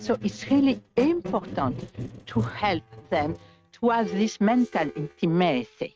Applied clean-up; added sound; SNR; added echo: neural mask model RNNoise.